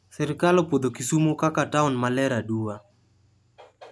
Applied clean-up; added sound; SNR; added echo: none; none; none; none.